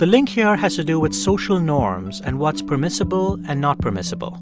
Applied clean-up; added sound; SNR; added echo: none; none; none; none.